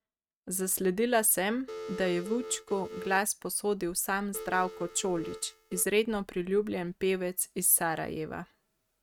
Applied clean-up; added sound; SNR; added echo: neural mask model RNNoise.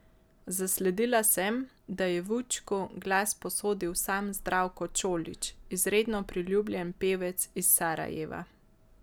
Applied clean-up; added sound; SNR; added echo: none; none; none; none.